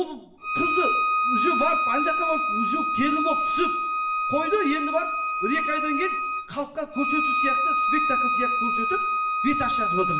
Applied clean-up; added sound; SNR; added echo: none; Bowed string instrument; -4 dB; reverberation time 0.7 s.